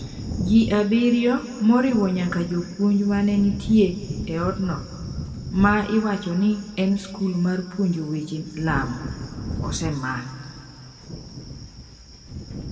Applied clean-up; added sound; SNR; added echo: none; Thunder / Wind; 11 dB; reverberation time 1.8 s.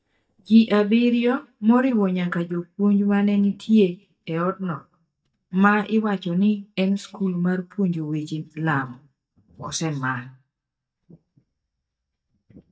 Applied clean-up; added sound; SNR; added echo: neural mask model DeepFilterNet 3.